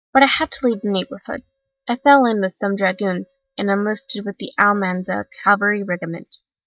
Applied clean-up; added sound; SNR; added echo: neural mask model DeepFilterNet 3.